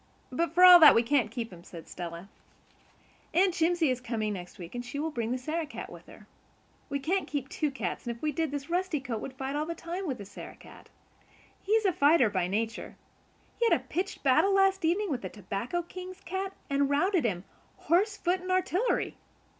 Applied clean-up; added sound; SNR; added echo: none; none; none; none.